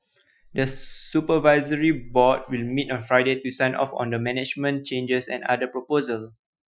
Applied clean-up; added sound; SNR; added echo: classical method Wiener filter.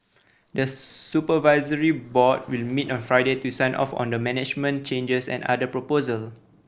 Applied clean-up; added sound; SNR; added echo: neural separator model SepFormer DNS4.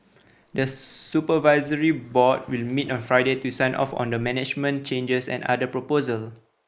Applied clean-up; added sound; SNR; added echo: neural mask model Resemble Enhance denoiser.